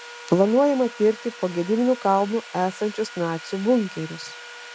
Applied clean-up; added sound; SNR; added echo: none; Sawing; 17 dB; none.